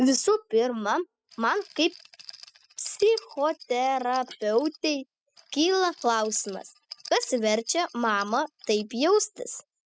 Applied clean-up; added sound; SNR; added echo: classical method spectral subtraction.